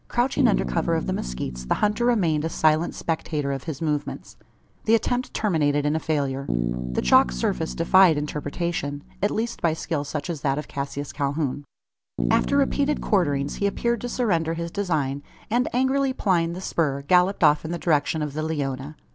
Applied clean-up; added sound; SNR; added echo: none; Bass guitar; 8 dB; none.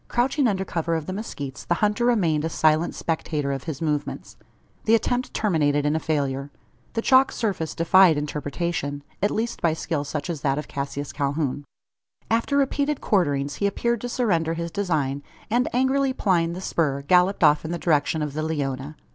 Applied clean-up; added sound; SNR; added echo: none; none; none; none.